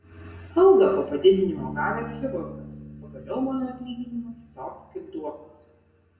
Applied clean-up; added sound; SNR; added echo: none; Bass guitar; 17 dB; reverberation time 0.8 s.